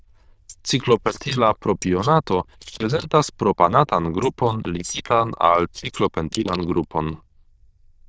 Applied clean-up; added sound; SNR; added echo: neural diffusion model UNIVERSE++.